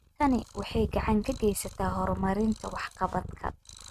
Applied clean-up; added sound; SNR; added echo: neural mask model RNNoise.